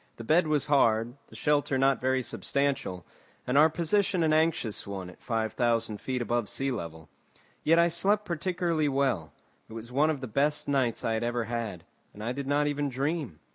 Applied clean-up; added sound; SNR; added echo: none; none; none; none.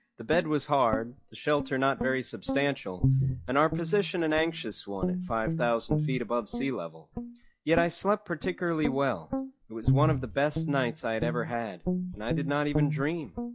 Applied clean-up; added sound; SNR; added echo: classical method log-MMSE.